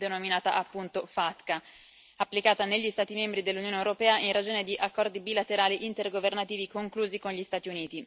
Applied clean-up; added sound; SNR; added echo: none; none; none; none.